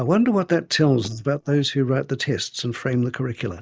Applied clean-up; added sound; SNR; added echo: neural mask model DeepFilterNet 3.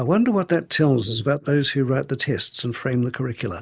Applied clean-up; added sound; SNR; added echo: neural mask model Resemble Enhance denoiser.